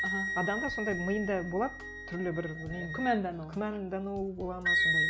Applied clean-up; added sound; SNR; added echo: none; Wind instrument, woodwind instrument; 1 dB; none.